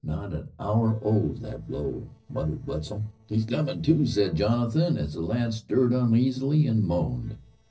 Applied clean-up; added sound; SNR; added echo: neural separator model SepFormer DNS4.